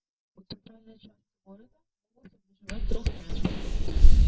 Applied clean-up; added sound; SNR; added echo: neural mask model DeepFilterNet 3.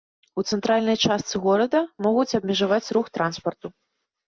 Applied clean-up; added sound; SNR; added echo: none; none; none; none.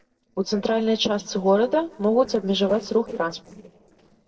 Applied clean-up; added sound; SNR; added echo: neural separator model SepFormer DNS4.